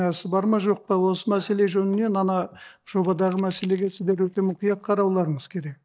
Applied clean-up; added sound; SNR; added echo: neural mask model DeepFilterNet 3.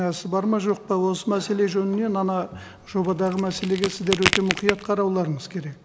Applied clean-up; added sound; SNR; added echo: none; Crack; 5 dB; none.